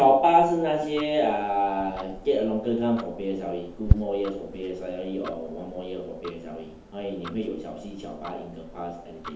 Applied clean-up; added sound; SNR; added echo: none; Tick-tock; 8 dB; reverberation time 2.2 s.